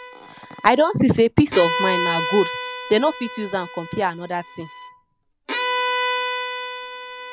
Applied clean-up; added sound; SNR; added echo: none; Bowed string instrument; 5 dB; none.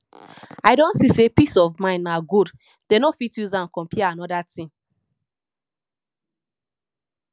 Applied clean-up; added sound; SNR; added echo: none; none; none; none.